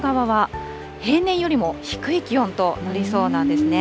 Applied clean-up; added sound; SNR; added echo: none; none; none; none.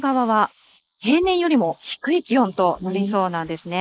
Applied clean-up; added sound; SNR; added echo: neural mask model Resemble Enhance denoiser.